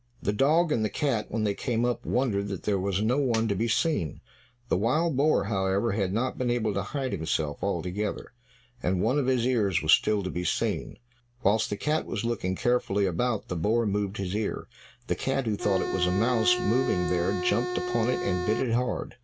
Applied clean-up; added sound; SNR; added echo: none; Organ; 4 dB; none.